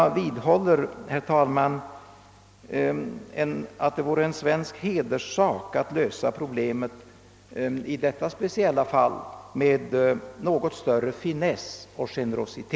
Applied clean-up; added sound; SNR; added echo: none; none; none; none.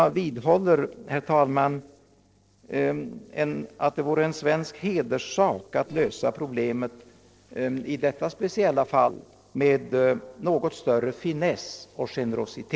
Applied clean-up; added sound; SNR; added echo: neural separator model SepFormer DNS4.